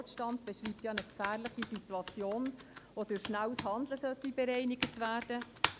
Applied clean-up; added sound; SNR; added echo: none; Computer keyboard; 3 dB; none.